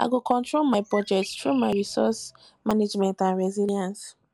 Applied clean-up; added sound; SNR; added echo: none; Bird; 19 dB; none.